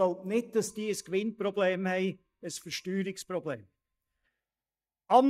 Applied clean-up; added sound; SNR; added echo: neural mask model DeepFilterNet 3.